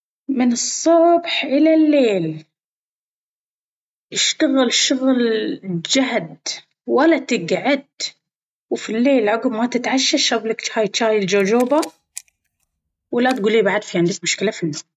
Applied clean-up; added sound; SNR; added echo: neural mask model RNNoise.